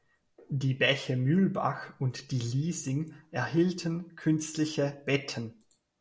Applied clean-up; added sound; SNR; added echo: none; none; none; none.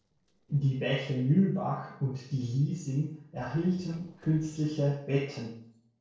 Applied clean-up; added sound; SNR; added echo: neural separator model SepFormer DNS4.